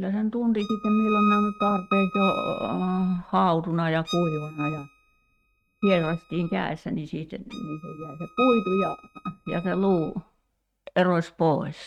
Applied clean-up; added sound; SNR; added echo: neural mask model RNNoise.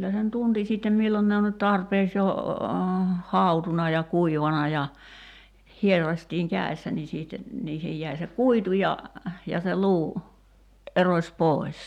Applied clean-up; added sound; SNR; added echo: none; none; none; none.